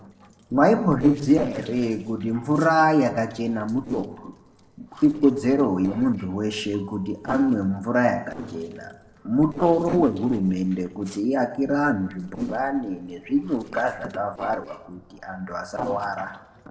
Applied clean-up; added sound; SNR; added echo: neural separator model SepFormer DNS4.